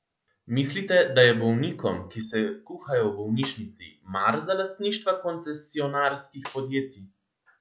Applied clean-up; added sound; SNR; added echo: none; Snare drum; 18 dB; none.